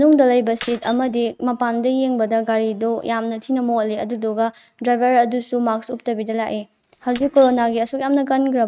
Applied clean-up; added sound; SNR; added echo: neural mask model RNNoise.